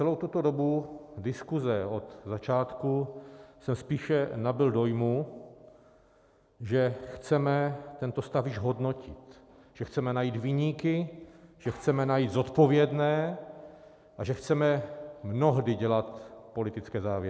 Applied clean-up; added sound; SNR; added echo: none; none; none; none.